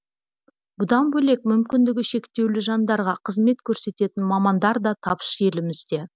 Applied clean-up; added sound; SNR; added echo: none; none; none; none.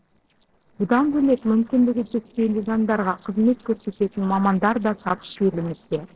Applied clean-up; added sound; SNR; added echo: neural separator model SepFormer DNS4.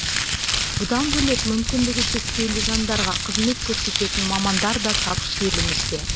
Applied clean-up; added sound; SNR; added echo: none; Crumpling, crinkling; -2 dB; none.